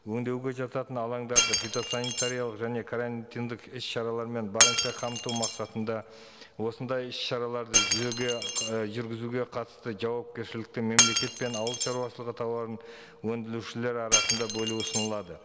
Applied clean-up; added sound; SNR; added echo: none; Shatter; -1 dB; none.